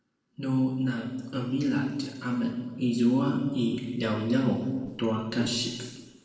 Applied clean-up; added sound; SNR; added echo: neural separator model SepFormer DNS4.